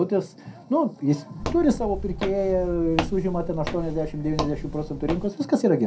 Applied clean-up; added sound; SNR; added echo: none; Walk, footsteps; 7 dB; reverberation time 0.2 s.